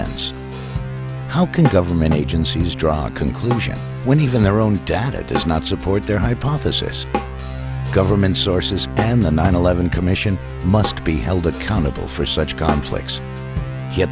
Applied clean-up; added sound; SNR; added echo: none; Drum kit; 11 dB; none.